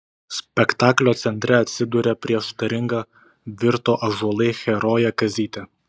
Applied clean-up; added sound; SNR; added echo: neural mask model DeepFilterNet 3.